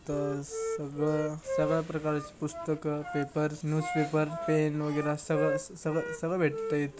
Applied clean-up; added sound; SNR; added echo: none; Wind instrument, woodwind instrument; 6 dB; none.